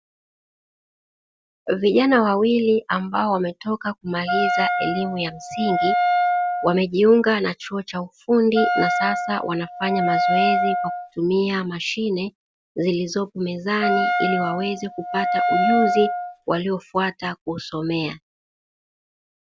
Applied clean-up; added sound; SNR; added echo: none; Wind instrument, woodwind instrument; -1 dB; none.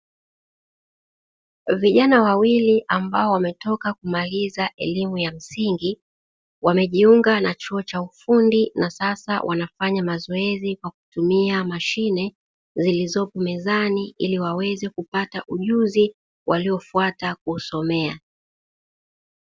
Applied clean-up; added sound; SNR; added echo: none; none; none; none.